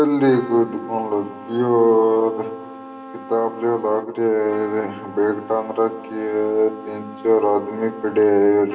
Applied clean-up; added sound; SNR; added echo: none; Trumpet; 17 dB; reverberation time 2.9 s.